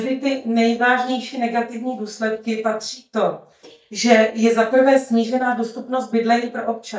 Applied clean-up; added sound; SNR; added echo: neural mask model DeepFilterNet 3.